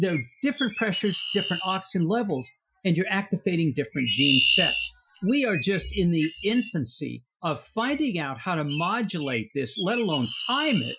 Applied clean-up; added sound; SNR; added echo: classical method Wiener filter.